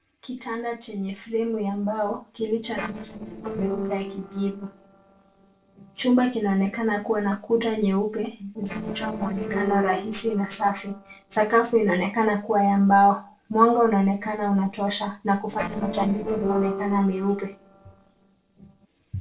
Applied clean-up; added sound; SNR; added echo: neural separator model SepFormer DNS4.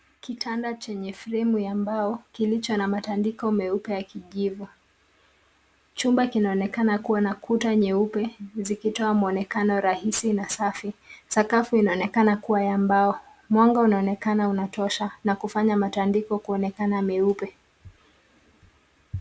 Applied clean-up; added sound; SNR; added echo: none; none; none; none.